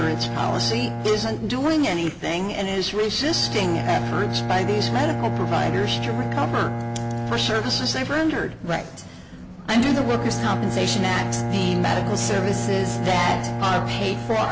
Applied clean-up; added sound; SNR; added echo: none; Bowed string instrument; 4 dB; none.